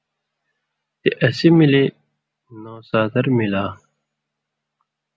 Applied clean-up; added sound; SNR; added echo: none; none; none; none.